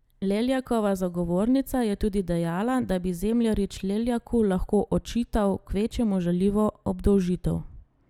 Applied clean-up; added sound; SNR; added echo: none; none; none; none.